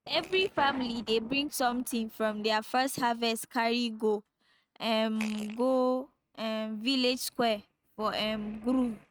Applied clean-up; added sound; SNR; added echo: neural mask model RNNoise.